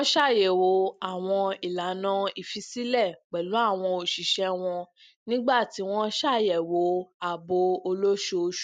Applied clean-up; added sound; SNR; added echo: none; none; none; none.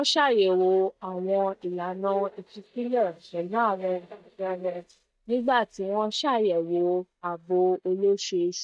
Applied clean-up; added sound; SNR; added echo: neural mask model DeepFilterNet 3.